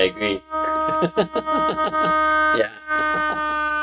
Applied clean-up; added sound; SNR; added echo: neural mask model RNNoise.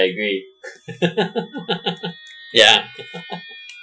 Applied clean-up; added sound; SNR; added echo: classical method Wiener filter.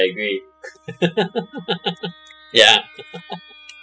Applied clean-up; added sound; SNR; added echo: classical method spectral subtraction.